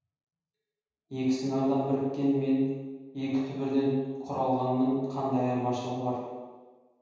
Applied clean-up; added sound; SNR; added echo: none; none; none; reverberation time 1.2 s.